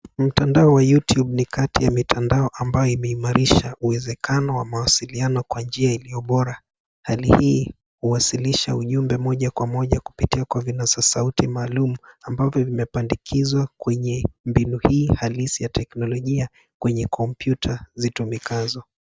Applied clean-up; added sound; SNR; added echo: none; none; none; none.